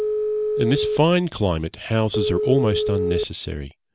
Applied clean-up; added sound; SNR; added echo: none; Telephone; 2 dB; none.